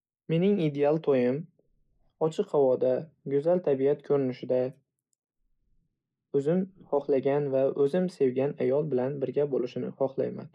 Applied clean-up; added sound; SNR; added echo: neural mask model Resemble Enhance denoiser.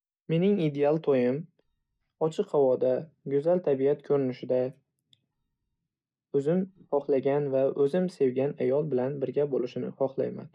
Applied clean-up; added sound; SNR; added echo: neural mask model DeepFilterNet 3.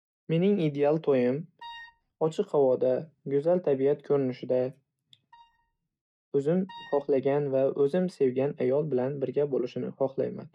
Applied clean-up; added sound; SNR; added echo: neural mask model RNNoise.